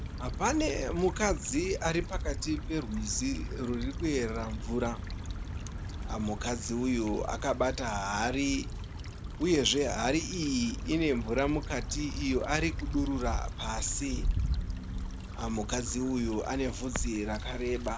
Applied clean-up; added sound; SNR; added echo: none; Stream / Trickle, dribble / Traffic noise, roadway noise; 4 dB; none.